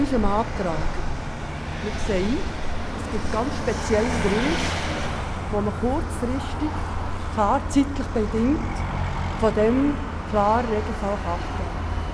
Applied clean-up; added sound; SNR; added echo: none; Vehicle; 1 dB; none.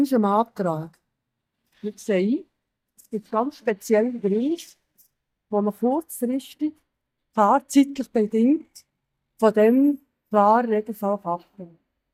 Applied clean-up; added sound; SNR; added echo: neural mask model DeepFilterNet 3.